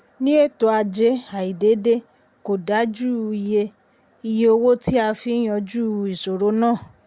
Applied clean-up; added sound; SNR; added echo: none; none; none; none.